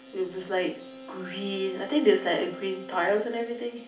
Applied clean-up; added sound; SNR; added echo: none; Wind instrument, woodwind instrument; 15 dB; reverberation time 0.4 s.